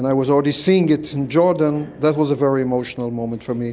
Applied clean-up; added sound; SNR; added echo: none; none; none; none.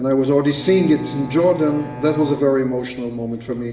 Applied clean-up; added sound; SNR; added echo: none; Bowed string instrument; 15 dB; reverberation time 1.1 s.